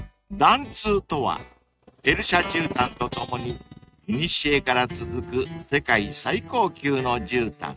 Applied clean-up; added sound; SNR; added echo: neural mask model RNNoise.